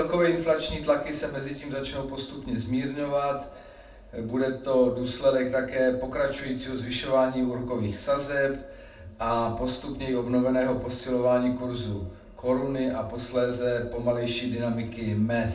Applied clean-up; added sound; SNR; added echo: none; none; none; reverberation time 0.4 s.